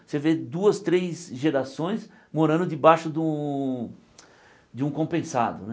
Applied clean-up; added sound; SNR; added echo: none; none; none; none.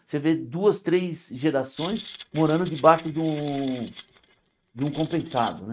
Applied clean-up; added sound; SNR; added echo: neural mask model RNNoise.